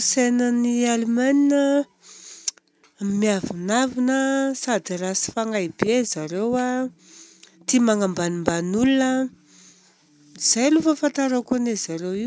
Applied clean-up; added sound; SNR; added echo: none; none; none; none.